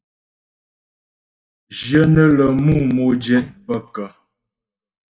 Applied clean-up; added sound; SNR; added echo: neural mask model DeepFilterNet 3.